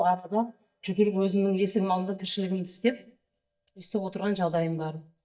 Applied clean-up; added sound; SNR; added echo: neural mask model DeepFilterNet 3.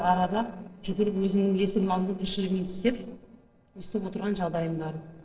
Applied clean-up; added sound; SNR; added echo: neural separator model SepFormer DNS4.